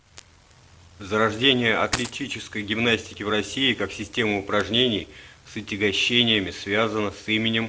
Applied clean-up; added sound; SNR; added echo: none; Coin (dropping); 4 dB; none.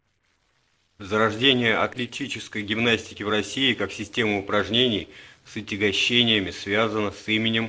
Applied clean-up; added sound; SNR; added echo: neural separator model SepFormer DNS4.